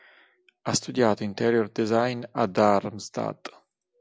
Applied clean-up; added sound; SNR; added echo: none; none; none; none.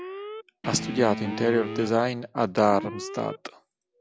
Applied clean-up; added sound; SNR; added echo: none; Guitar + Alarm; 10 dB; none.